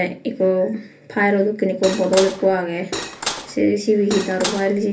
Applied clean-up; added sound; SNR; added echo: none; Cutlery, silverware / Dishes, pots, and pans; 8 dB; reverberation time 0.3 s.